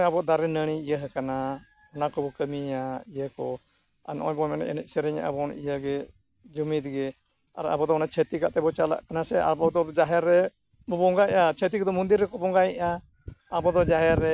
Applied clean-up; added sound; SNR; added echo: none; none; none; none.